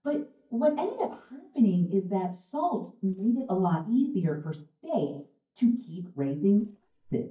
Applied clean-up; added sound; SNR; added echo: neural mask model DeepFilterNet 3.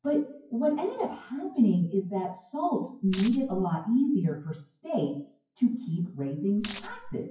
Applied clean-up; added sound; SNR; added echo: classical method WPE with log-MMSE.